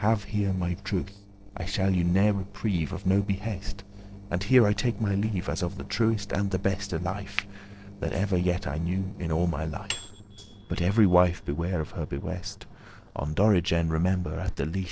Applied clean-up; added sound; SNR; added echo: neural separator model SepFormer DNS4.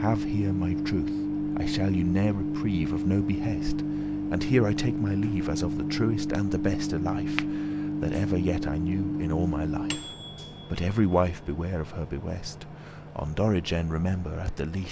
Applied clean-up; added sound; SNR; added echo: none; Microwave oven; 2 dB; none.